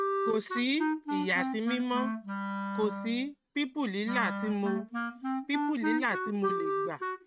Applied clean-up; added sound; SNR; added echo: neural mask model RNNoise.